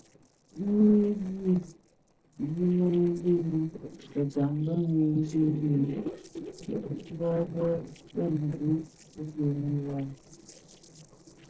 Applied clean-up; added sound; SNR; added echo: neural separator model SepFormer DNS4.